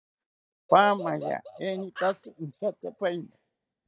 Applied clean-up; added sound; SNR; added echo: neural mask model DeepFilterNet 3.